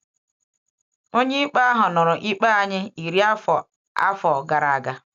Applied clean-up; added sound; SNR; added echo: none; none; none; none.